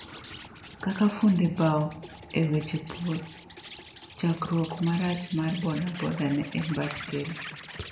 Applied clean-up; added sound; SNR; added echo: none; Insect; 16 dB; reverberation time 0.6 s.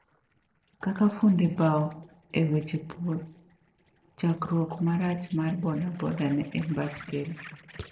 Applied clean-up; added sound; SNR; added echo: neural separator model SepFormer DNS4.